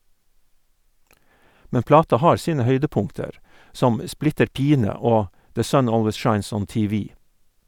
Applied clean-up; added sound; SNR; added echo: none; none; none; none.